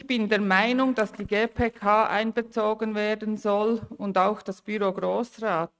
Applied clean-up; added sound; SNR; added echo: neural mask model RNNoise.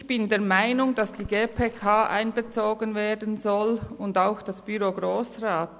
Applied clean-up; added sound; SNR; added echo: none; Water / Splash, splatter; 20 dB; none.